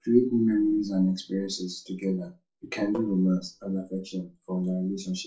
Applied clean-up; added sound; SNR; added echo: neural separator model SepFormer DNS4.